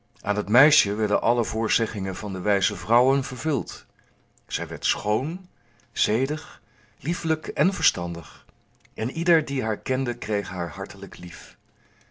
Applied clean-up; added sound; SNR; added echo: none; none; none; none.